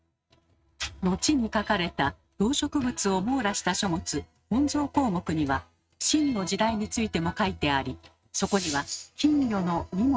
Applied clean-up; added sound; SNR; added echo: neural mask model RNNoise.